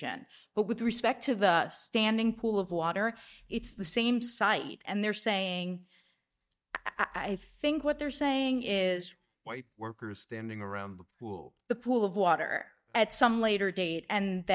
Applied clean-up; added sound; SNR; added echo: neural mask model DeepFilterNet 3.